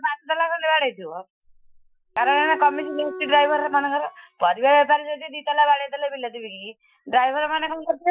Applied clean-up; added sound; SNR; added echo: classical method Wiener filter.